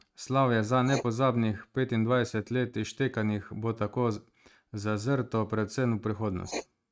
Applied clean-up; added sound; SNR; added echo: neural mask model RNNoise.